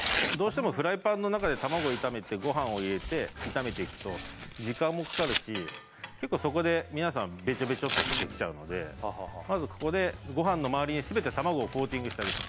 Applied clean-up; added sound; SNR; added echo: none; Tearing; 6 dB; none.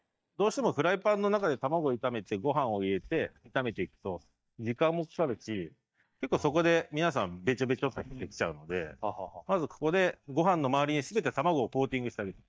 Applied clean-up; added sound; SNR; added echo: neural mask model DeepFilterNet 3.